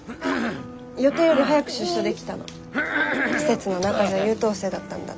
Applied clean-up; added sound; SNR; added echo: none; Cough; 5 dB; none.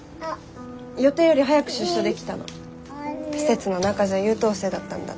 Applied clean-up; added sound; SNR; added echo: none; none; none; none.